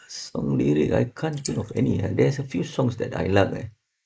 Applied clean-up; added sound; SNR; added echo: neural mask model Resemble Enhance denoiser.